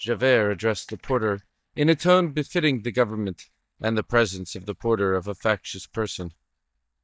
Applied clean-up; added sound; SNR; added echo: neural mask model DeepFilterNet 3.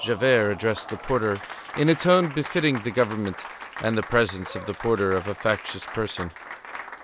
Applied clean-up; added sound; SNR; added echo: none; Applause; 13 dB; none.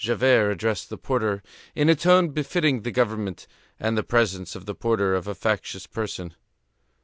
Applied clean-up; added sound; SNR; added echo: none; none; none; none.